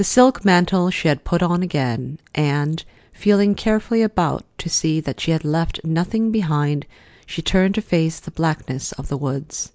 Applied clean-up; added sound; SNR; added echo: none; none; none; none.